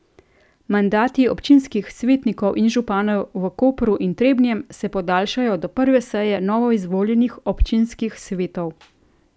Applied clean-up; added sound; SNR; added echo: none; none; none; none.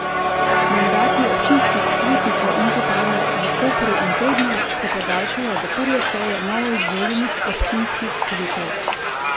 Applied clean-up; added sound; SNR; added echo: none; Crowd; -4 dB; none.